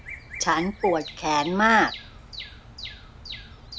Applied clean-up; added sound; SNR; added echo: none; Bird vocalization, bird call, bird song; 14 dB; none.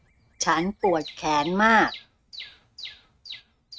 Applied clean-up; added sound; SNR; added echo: neural mask model RNNoise.